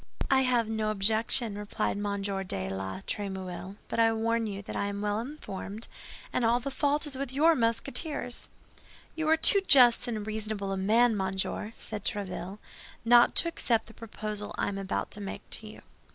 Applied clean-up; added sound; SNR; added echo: none; none; none; none.